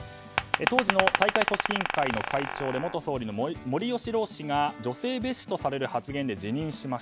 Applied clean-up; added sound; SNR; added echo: none; Glass; -1 dB; none.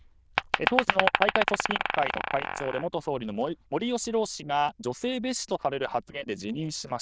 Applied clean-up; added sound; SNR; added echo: neural diffusion model UNIVERSE++.